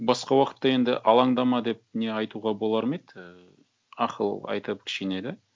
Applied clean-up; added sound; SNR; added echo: none; none; none; none.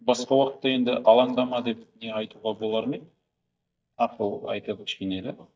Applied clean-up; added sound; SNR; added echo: neural mask model DeepFilterNet 3.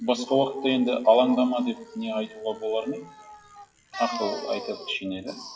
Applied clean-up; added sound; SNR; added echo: classical method WPE with log-MMSE.